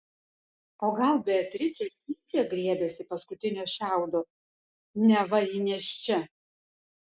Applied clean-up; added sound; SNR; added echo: none; none; none; none.